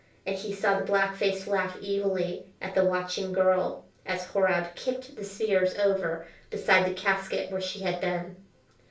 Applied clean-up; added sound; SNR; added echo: none; none; none; reverberation time 0.3 s.